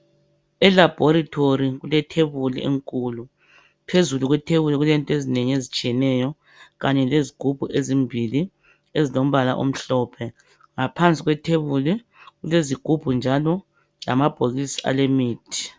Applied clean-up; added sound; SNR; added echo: none; none; none; none.